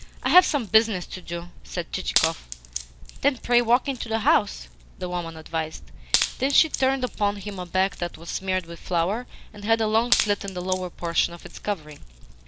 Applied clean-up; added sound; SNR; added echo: none; Wood; 10 dB; none.